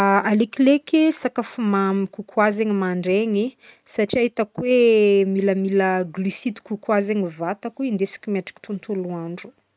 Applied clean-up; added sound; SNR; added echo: none; none; none; none.